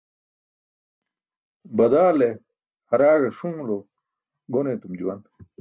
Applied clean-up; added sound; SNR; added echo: none; none; none; none.